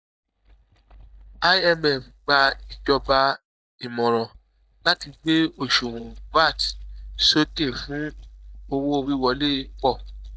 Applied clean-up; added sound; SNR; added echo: neural mask model DeepFilterNet 3.